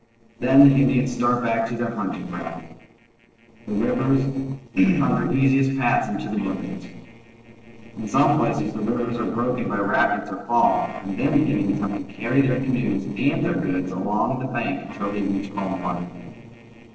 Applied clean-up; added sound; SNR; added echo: neural separator model SepFormer DNS4.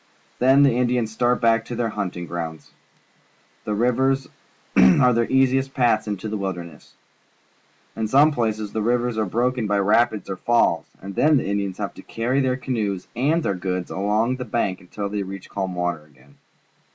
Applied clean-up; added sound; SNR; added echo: none; none; none; none.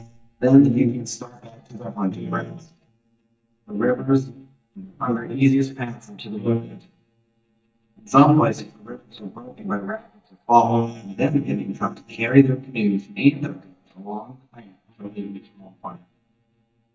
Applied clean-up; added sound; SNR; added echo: neural mask model DeepFilterNet 3.